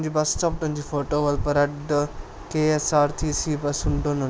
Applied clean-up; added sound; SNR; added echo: none; none; none; none.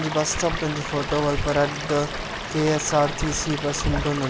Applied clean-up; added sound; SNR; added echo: none; Stream / Liquid; 7 dB; none.